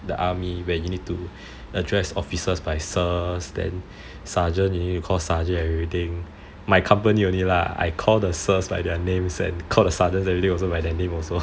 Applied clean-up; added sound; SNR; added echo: none; none; none; none.